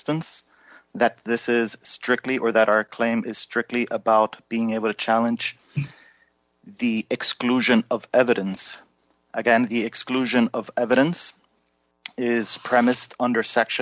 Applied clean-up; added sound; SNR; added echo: none; none; none; none.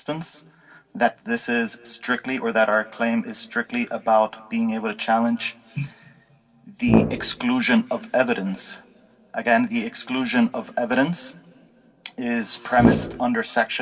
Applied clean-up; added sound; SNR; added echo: none; Brass instrument; -1 dB; reverberation time 2.0 s.